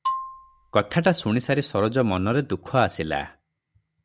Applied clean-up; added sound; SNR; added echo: none; Marimba, xylophone; 9 dB; none.